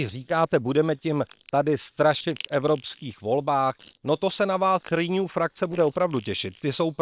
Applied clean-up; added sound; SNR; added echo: neural separator model SepFormer WHAM!.